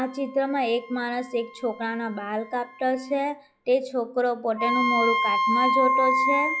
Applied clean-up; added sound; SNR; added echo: classical method log-MMSE.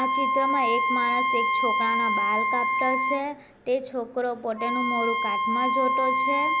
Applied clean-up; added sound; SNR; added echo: none; Wind instrument, woodwind instrument; -4 dB; none.